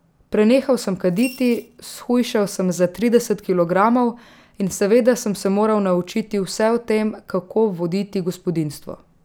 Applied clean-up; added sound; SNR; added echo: none; Coin (dropping) / Glass; 18 dB; none.